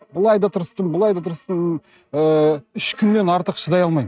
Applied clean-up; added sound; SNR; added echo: neural mask model RNNoise.